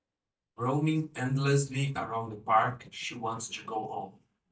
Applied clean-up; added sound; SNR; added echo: neural mask model DeepFilterNet 3.